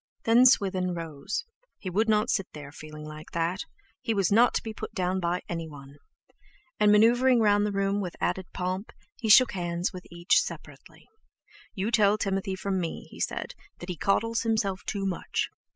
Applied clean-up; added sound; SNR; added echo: none; none; none; none.